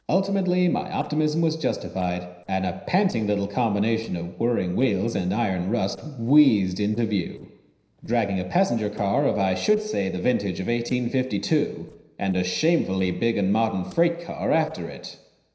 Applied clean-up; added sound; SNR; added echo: neural separator model SepFormer DNS4.